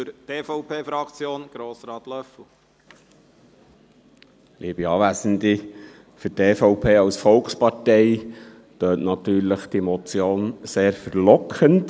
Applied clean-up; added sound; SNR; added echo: none; none; none; none.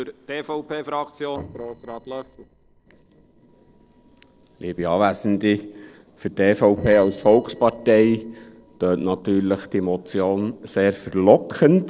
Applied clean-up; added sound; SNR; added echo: neural separator model SepFormer DNS4.